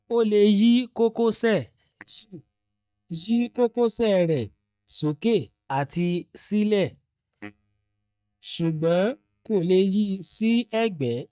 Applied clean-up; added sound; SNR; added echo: neural mask model DeepFilterNet 3.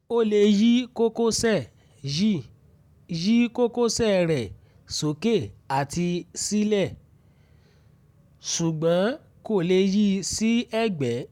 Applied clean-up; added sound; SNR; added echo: none; none; none; none.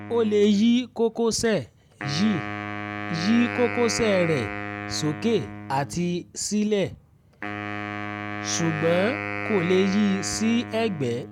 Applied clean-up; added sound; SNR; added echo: none; Wind instrument, woodwind instrument; 8 dB; none.